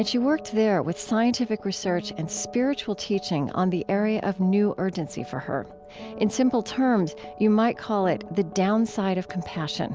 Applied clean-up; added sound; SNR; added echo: none; none; none; none.